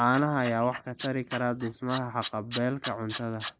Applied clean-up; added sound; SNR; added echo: neural mask model Resemble Enhance denoiser.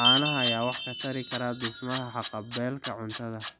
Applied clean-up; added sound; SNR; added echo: none; Tools + Chime; 0 dB; none.